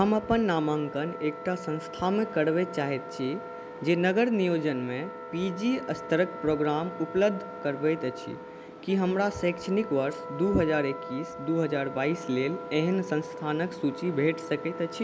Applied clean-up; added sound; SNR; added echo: none; Wind instrument, woodwind instrument + Wind instrument, woodwind instrument; 12 dB; none.